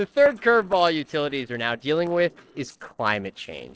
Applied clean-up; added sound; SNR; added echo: neural separator model SepFormer DNS4.